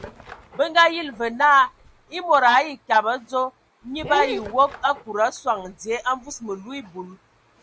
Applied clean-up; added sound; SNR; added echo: none; Dog; 16 dB; none.